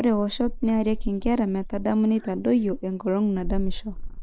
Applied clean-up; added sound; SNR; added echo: neural mask model Resemble Enhance denoiser.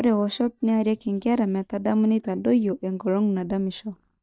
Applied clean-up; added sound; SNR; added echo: neural mask model DeepFilterNet 3.